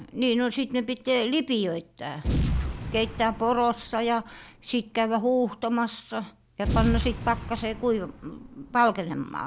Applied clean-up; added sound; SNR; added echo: none; Boom; 7 dB; none.